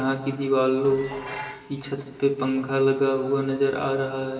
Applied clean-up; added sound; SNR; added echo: none; Dishes, pots, and pans; 17 dB; reverberation time 2.3 s.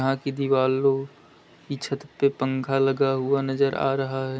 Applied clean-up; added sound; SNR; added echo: none; none; none; none.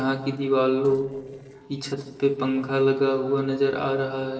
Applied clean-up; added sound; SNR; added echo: neural separator model SepFormer DNS4.